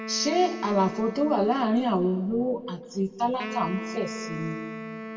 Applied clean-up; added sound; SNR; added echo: none; Wind instrument, woodwind instrument; 11 dB; reverberation time 1.7 s.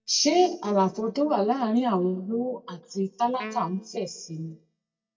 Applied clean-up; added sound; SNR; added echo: neural mask model DeepFilterNet 3.